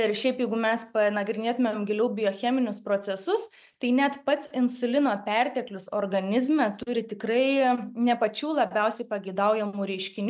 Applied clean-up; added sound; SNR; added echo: none; none; none; none.